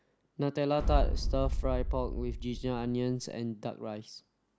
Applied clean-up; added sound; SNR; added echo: none; Boom; -2 dB; none.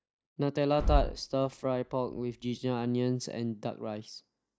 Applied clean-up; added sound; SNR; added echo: neural mask model DeepFilterNet 3.